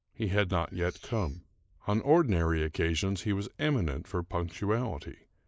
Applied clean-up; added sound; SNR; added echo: neural mask model Resemble Enhance denoiser.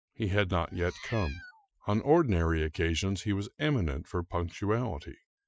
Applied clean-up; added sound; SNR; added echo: classical method Wiener filter.